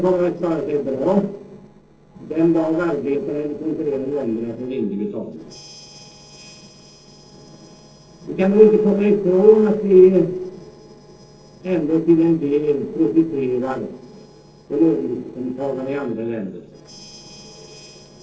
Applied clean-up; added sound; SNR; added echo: neural separator model SepFormer DNS4.